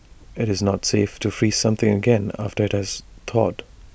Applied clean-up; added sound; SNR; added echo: none; none; none; none.